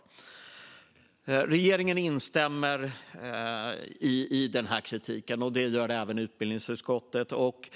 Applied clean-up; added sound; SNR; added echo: none; none; none; none.